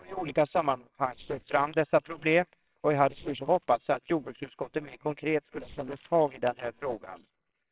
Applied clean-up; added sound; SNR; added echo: neural separator model SepFormer WHAMR!.